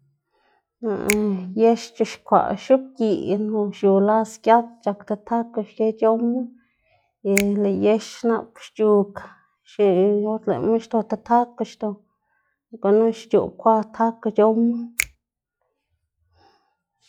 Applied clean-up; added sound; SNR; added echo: classical method log-MMSE.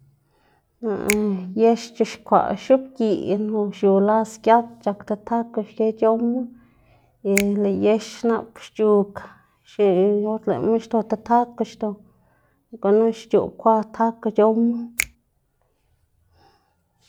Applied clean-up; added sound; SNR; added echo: none; Finger snapping; 12 dB; none.